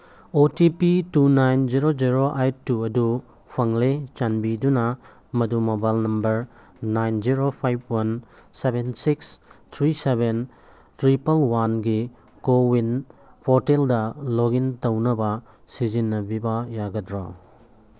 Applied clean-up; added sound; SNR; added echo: none; none; none; none.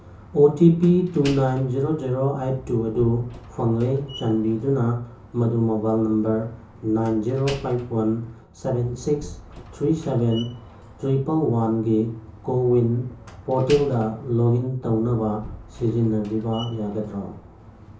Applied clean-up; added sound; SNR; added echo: none; Slam; 19 dB; reverberation time 0.6 s.